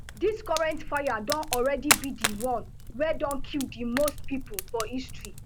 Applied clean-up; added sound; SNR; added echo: none; Fire; 3 dB; none.